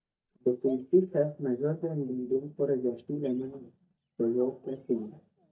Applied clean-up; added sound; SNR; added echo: neural mask model DeepFilterNet 3.